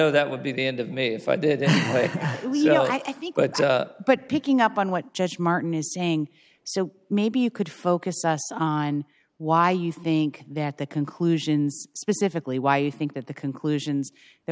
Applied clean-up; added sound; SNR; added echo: none; none; none; none.